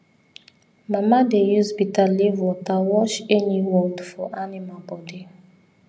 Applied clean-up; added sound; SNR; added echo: none; none; none; none.